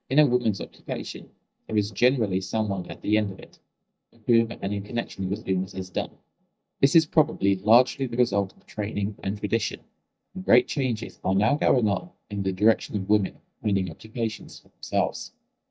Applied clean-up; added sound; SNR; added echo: neural mask model DeepFilterNet 3.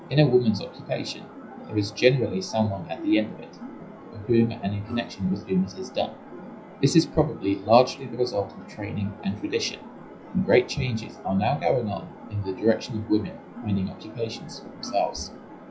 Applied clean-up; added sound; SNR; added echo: classical method WPE with log-MMSE.